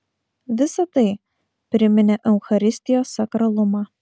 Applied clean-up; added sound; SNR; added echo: none; none; none; none.